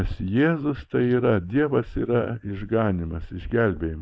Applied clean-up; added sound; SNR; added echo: neural mask model Resemble Enhance denoiser.